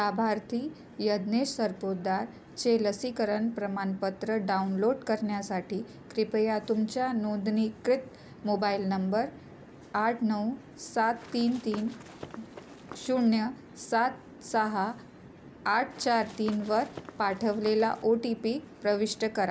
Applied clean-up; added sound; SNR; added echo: none; Run; 18 dB; none.